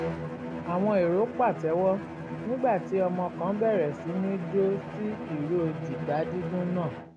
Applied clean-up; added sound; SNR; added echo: none; Bowed string instrument; 8 dB; none.